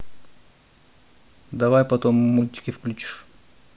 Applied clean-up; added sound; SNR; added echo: none; none; none; none.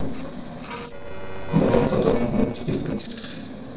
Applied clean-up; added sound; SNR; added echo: neural separator model SepFormer DNS4.